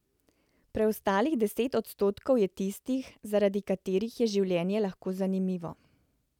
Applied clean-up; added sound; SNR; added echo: none; none; none; none.